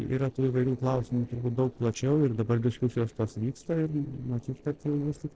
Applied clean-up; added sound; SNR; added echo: neural separator model SepFormer DNS4.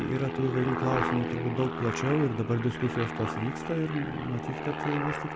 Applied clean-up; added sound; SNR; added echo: none; Aircraft; 3 dB; none.